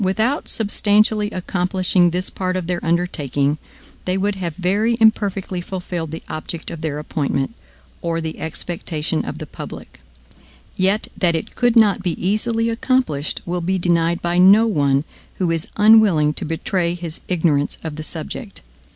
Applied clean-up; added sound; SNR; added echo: none; none; none; none.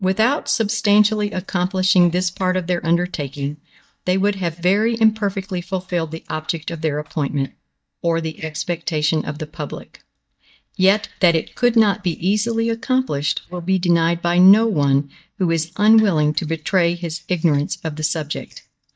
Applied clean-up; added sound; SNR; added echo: neural mask model DeepFilterNet 3.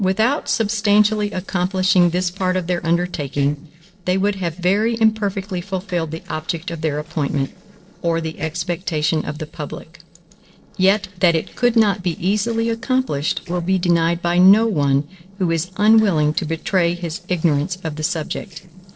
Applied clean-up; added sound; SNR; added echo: neural separator model SepFormer DNS4.